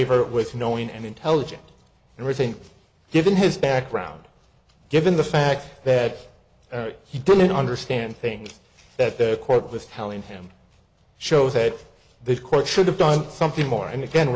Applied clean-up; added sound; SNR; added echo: none; none; none; none.